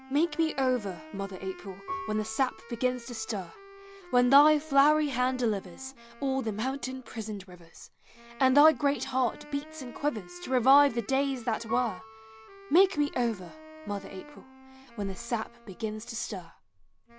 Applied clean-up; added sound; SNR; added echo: none; Piano + Wind instrument, woodwind instrument; 17 dB; none.